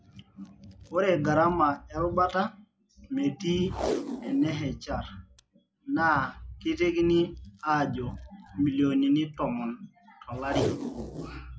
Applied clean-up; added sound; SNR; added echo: classical method log-MMSE.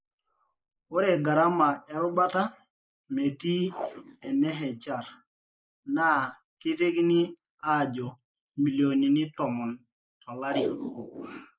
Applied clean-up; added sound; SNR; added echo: neural mask model Resemble Enhance denoiser.